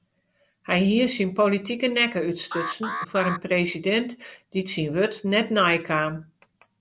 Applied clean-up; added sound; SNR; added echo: none; Alarm; 9 dB; none.